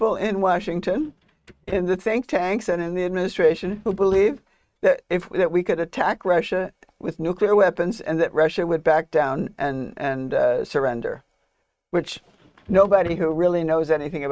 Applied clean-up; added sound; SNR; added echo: neural mask model RNNoise.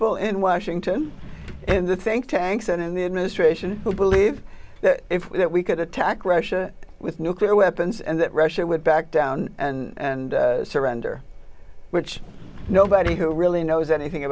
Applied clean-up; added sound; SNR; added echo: none; Drawer open or close; 14 dB; none.